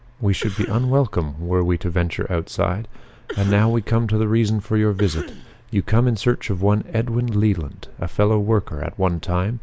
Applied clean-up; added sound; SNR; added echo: none; Cough; 17 dB; none.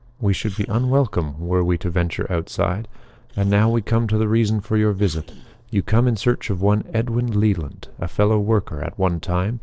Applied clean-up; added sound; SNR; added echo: neural separator model SepFormer DNS4.